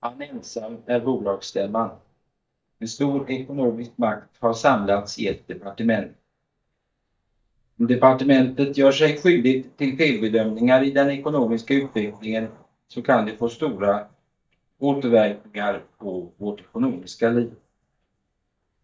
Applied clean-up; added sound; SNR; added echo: neural mask model DeepFilterNet 3.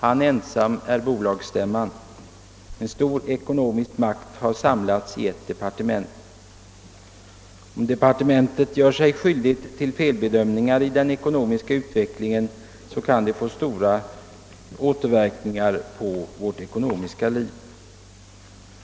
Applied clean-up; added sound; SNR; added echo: none; none; none; none.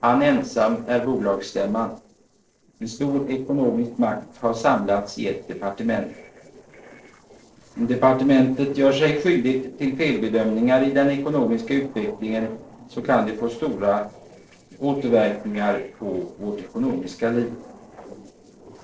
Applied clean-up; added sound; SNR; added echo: neural separator model SepFormer DNS4.